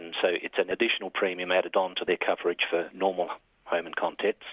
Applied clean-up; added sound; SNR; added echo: none; none; none; none.